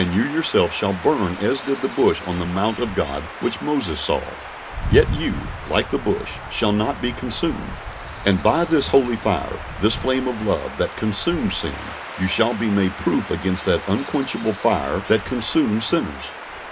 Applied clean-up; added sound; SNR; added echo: none; Stream / Chirp, tweet / Wind; 10 dB; reverberation time 0.3 s.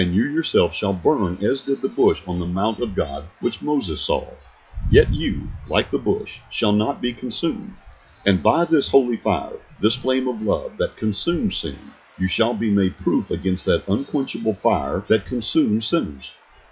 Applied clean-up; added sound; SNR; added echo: classical method WPE with log-MMSE.